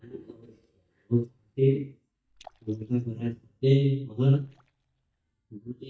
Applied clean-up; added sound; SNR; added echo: neural mask model DeepFilterNet 3.